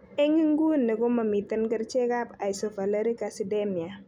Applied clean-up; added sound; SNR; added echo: none; none; none; none.